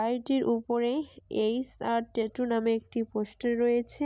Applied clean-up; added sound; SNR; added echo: none; none; none; none.